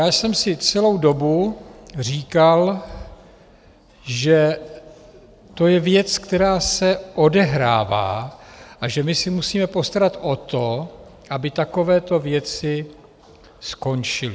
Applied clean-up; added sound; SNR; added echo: none; none; none; none.